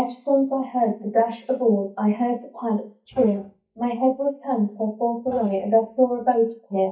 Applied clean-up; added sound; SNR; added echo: neural mask model DeepFilterNet 3.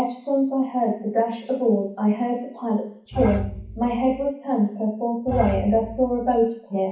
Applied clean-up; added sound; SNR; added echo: none; Bowed string instrument; 7 dB; reverberation time 0.6 s.